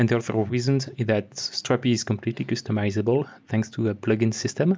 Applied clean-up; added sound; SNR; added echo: none; none; none; none.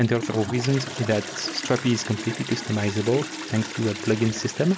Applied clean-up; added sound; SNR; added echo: none; Toilet flush; 10 dB; none.